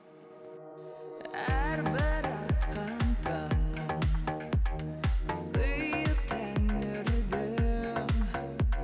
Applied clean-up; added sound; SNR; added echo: none; none; none; none.